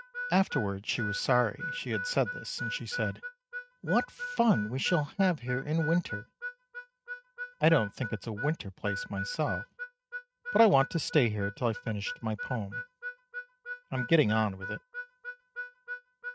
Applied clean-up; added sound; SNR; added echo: neural mask model RNNoise.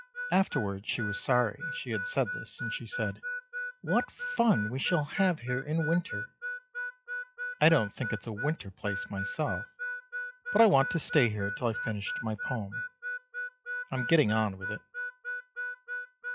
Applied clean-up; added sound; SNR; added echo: classical method log-MMSE.